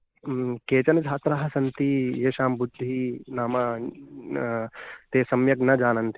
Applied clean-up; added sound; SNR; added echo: neural mask model Resemble Enhance denoiser.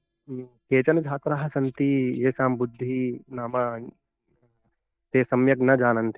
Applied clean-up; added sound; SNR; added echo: neural mask model DeepFilterNet 3.